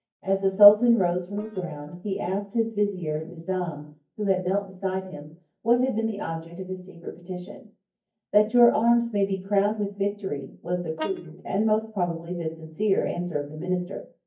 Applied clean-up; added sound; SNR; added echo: neural mask model DeepFilterNet 3.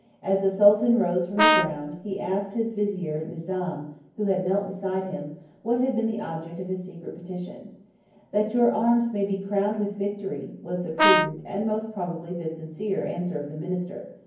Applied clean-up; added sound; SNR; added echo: none; Brass instrument; -3 dB; reverberation time 0.9 s.